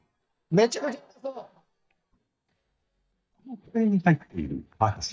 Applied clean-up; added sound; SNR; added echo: neural mask model DeepFilterNet 3.